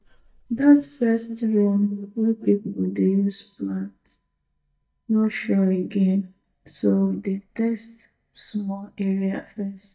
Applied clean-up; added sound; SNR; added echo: neural mask model DeepFilterNet 3.